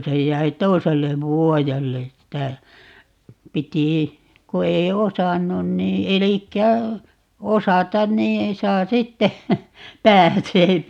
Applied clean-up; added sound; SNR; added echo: none; none; none; none.